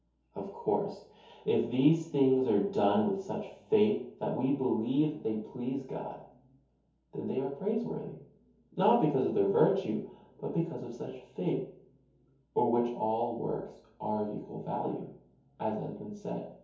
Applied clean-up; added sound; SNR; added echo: none; none; none; reverberation time 0.6 s.